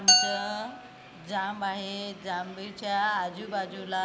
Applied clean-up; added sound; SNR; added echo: none; Glass; -3 dB; none.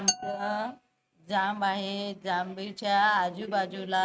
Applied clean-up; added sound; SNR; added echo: neural mask model RNNoise.